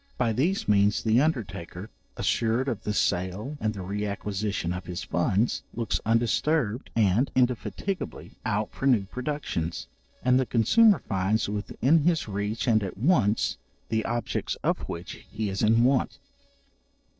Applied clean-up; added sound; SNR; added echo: neural separator model SepFormer DNS4.